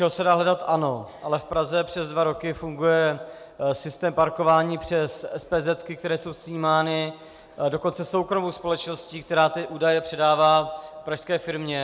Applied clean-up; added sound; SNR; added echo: none; none; none; none.